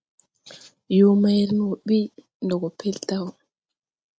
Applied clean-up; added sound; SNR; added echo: none; none; none; none.